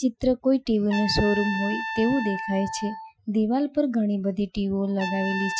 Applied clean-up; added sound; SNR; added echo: classical method Wiener filter.